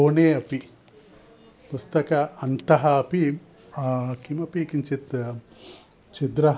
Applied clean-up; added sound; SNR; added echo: none; none; none; none.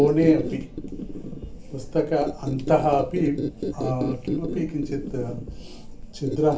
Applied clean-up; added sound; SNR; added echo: none; Squeak; 6 dB; reverberation time 0.3 s.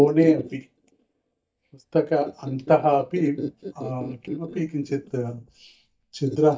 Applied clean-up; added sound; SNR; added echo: neural mask model DeepFilterNet 3.